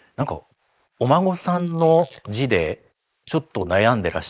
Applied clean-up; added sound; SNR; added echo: neural mask model Resemble Enhance denoiser.